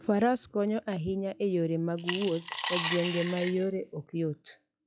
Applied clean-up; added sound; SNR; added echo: classical method log-MMSE.